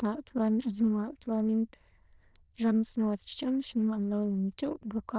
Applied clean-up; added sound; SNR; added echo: neural diffusion model UNIVERSE++.